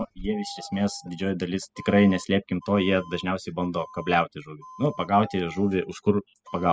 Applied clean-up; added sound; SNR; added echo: classical method spectral subtraction.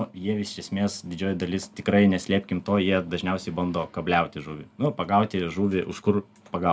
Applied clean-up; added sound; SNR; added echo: none; none; none; none.